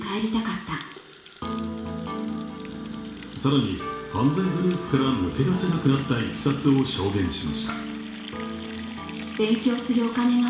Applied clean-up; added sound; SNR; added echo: none; Water tap, faucet; 19 dB; reverberation time 0.7 s.